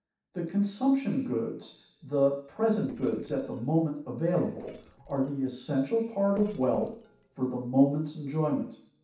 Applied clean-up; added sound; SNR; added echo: neural separator model SepFormer DNS4.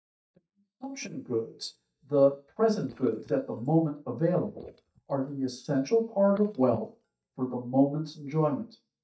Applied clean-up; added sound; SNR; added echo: neural mask model DeepFilterNet 3.